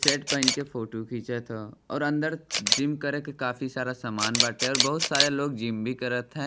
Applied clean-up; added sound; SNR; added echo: none; Camera; 1 dB; none.